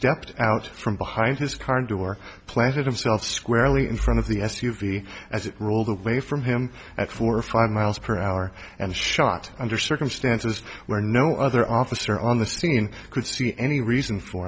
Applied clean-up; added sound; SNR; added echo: none; none; none; none.